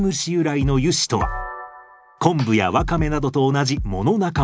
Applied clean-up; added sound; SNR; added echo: none; none; none; none.